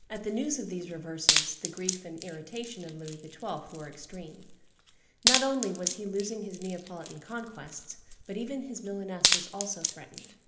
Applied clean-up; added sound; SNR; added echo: none; Wood; -3 dB; reverberation time 0.8 s.